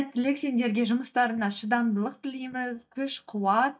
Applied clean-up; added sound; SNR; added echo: neural mask model DeepFilterNet 3.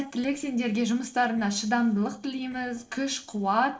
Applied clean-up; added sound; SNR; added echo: neural separator model SepFormer DNS4.